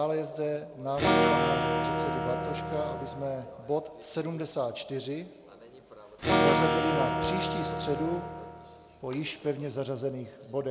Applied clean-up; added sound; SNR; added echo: none; Acoustic guitar / Strum; -5 dB; none.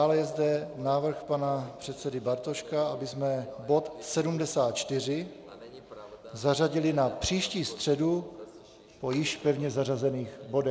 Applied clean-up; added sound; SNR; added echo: none; none; none; none.